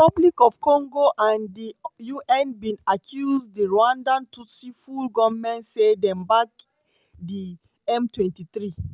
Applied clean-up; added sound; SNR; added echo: none; none; none; none.